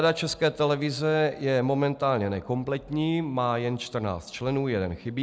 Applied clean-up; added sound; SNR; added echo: none; none; none; none.